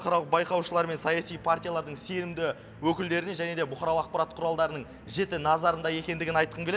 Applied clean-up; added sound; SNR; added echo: none; none; none; none.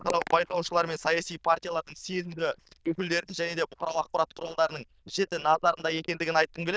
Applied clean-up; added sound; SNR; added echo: neural diffusion model UNIVERSE++.